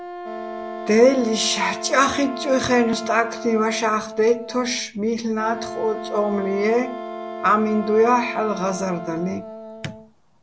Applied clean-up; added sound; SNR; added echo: none; Wind instrument, woodwind instrument + Wind instrument, woodwind instrument; 11 dB; none.